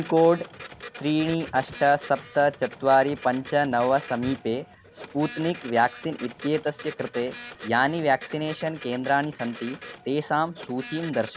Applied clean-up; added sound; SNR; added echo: none; Printer; 16 dB; none.